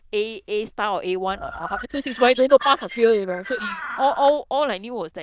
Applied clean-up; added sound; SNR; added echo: neural diffusion model UNIVERSE++.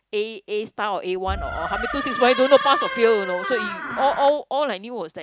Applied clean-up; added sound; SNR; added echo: none; Door; 6 dB; none.